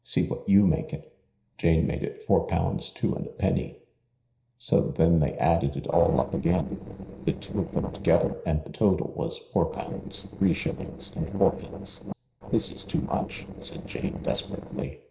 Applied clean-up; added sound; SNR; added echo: neural separator model SepFormer DNS4.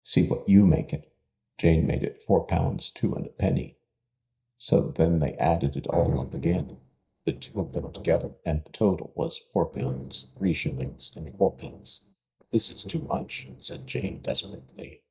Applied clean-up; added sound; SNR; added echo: neural mask model DeepFilterNet 3.